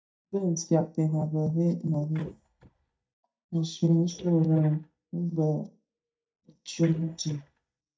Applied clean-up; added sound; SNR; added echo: neural mask model DeepFilterNet 3.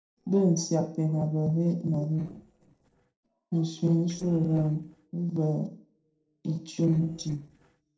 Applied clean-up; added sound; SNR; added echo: neural separator model SepFormer DNS4.